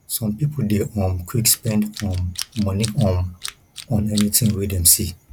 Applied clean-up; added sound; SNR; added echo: none; Tools; 15 dB; none.